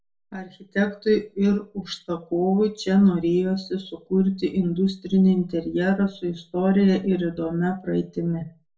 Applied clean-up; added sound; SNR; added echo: none; none; none; reverberation time 0.2 s.